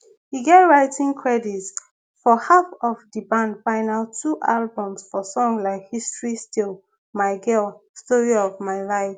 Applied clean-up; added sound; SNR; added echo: none; none; none; none.